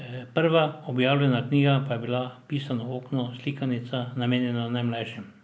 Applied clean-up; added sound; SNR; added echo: none; none; none; none.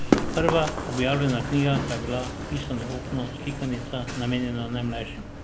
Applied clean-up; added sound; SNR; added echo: none; Run; 3 dB; none.